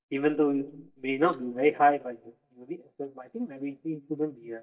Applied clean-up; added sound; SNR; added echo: neural mask model DeepFilterNet 3.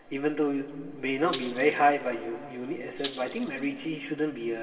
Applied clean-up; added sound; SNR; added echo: none; Rattle (instrument); 16 dB; reverberation time 2.4 s.